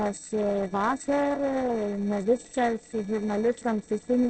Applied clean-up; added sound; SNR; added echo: neural separator model SepFormer DNS4.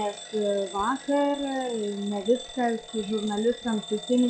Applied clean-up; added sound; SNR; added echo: classical method log-MMSE.